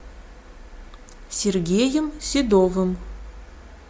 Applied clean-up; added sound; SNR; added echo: none; none; none; none.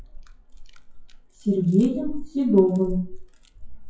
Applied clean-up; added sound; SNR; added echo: classical method WPE with log-MMSE.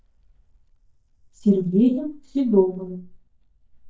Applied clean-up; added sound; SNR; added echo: neural mask model DeepFilterNet 3.